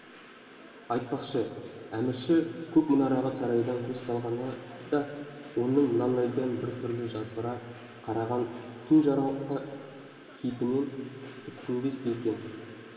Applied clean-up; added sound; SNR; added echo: none; Train; 19 dB; reverberation time 2.6 s.